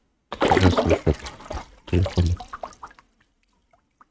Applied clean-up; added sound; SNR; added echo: neural mask model RNNoise.